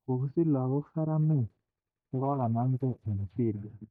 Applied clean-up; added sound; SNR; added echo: neural mask model DeepFilterNet 3.